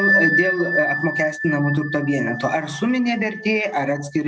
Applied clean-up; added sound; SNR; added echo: none; Bell; 3 dB; none.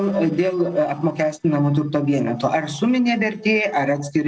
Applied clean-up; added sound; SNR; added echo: neural separator model SepFormer DNS4.